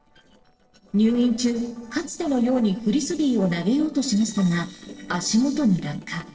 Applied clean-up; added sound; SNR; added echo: neural separator model SepFormer DNS4.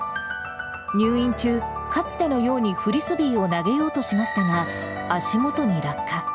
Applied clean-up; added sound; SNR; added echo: none; none; none; none.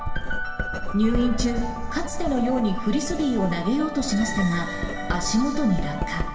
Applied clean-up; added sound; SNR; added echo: none; Writing; 4 dB; reverberation time 2.5 s.